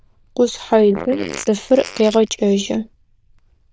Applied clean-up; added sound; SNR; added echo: neural diffusion model UNIVERSE++.